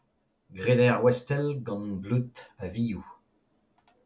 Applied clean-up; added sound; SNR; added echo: none; none; none; none.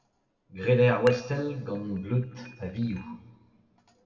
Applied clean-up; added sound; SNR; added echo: none; Dishes, pots, and pans; 19 dB; reverberation time 1.4 s.